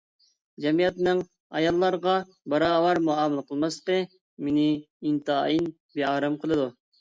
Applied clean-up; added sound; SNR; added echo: none; none; none; none.